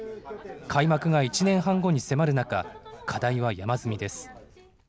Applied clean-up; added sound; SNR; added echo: none; none; none; none.